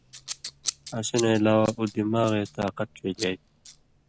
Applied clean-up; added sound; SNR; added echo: none; Scissors; 14 dB; none.